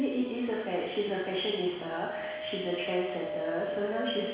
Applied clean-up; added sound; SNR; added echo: none; Wind; 8 dB; reverberation time 1.1 s.